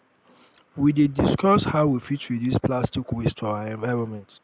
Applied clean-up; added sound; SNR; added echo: none; none; none; none.